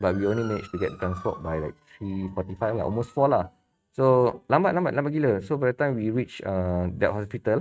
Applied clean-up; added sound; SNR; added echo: neural mask model RNNoise.